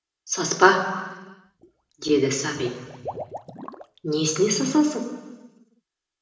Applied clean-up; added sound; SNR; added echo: none; Liquid; 16 dB; reverberation time 1.3 s.